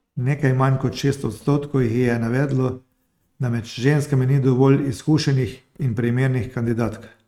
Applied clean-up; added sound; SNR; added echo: neural mask model RNNoise.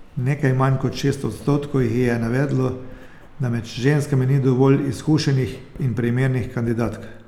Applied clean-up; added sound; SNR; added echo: none; Writing; 19 dB; none.